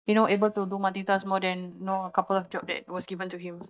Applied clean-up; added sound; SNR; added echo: neural mask model DeepFilterNet 3.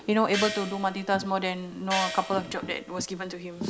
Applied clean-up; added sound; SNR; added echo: none; Gong; 9 dB; none.